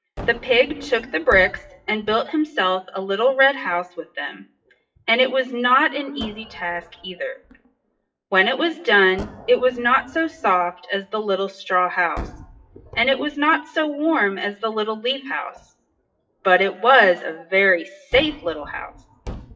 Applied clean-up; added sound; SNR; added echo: classical method WPE with log-MMSE.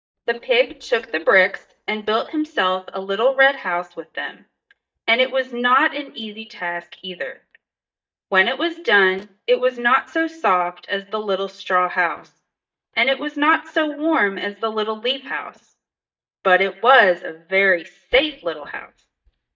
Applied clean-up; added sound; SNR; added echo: neural mask model DeepFilterNet 3.